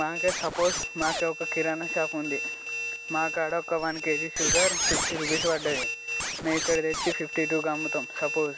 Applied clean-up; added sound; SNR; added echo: none; Squeak; 2 dB; none.